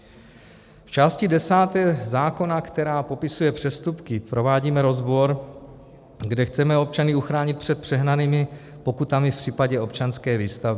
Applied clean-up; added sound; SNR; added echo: none; none; none; none.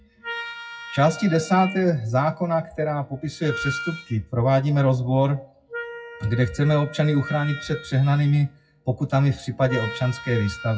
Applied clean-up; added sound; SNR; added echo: classical method WPE with log-MMSE.